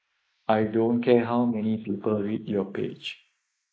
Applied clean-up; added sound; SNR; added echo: neural mask model Resemble Enhance denoiser.